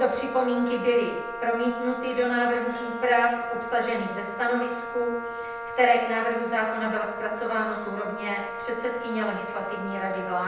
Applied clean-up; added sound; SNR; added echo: none; Wind instrument, woodwind instrument; 8 dB; reverberation time 0.9 s.